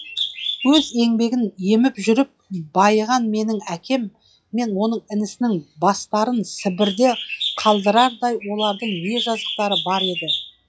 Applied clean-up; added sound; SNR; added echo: classical method log-MMSE.